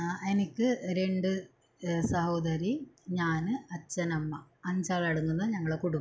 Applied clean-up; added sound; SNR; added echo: none; none; none; none.